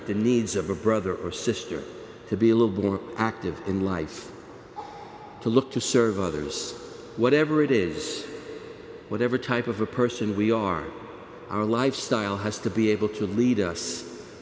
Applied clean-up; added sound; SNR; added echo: none; none; none; none.